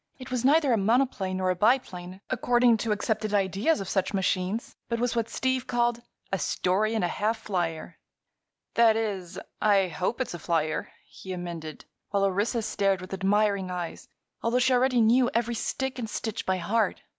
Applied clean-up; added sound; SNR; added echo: none; none; none; none.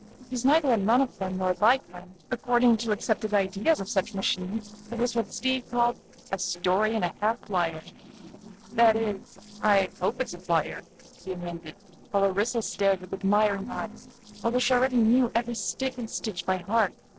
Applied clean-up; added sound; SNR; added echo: neural separator model SepFormer DNS4.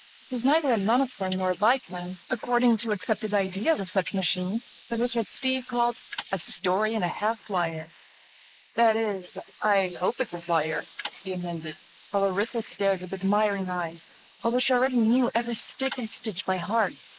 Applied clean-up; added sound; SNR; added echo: neural mask model Resemble Enhance denoiser.